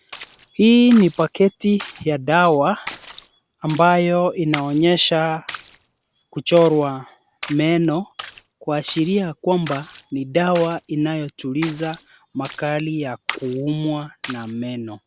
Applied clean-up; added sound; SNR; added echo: none; Splash, splatter; 18 dB; none.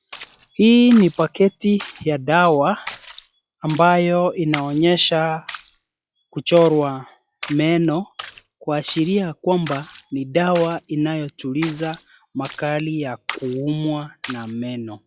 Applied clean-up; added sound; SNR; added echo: classical method log-MMSE.